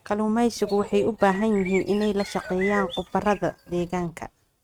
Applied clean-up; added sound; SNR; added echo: neural mask model RNNoise.